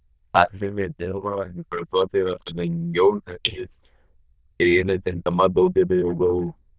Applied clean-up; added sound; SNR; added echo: neural diffusion model UNIVERSE++.